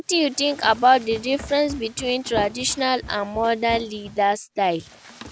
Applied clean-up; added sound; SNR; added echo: none; Run; 17 dB; none.